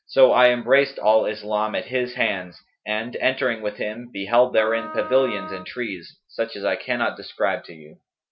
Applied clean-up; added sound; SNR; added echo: none; Wind instrument, woodwind instrument; 13 dB; none.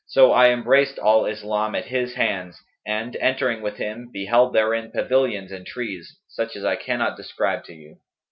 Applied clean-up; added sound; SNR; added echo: none; none; none; none.